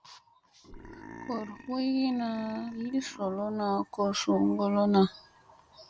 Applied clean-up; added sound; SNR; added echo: none; Burping, eructation; 18 dB; none.